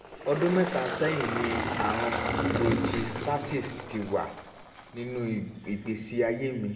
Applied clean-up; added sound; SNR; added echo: none; Engine; 3 dB; reverberation time 0.7 s.